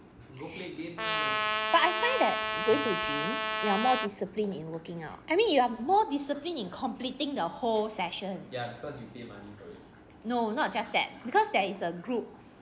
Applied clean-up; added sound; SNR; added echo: none; Trumpet; 1 dB; none.